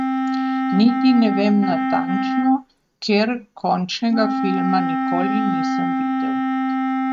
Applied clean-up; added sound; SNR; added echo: neural mask model RNNoise.